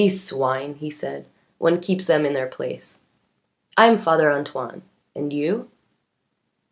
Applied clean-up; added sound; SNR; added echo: none; none; none; none.